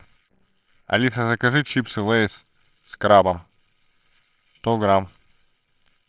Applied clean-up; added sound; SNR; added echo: neural separator model SepFormer WHAMR!.